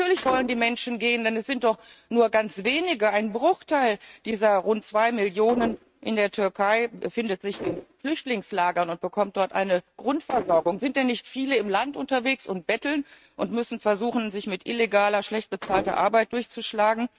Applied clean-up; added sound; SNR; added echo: neural mask model RNNoise.